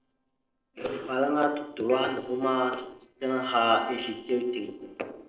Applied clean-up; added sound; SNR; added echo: neural separator model SepFormer DNS4.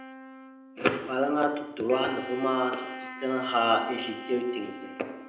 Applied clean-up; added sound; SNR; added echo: none; Wind instrument, woodwind instrument; 13 dB; reverberation time 0.8 s.